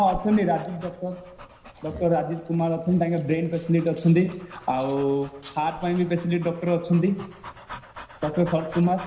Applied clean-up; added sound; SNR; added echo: none; Dog; 18 dB; reverberation time 0.9 s.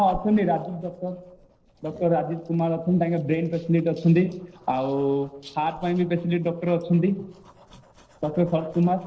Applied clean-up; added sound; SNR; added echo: neural separator model SepFormer DNS4.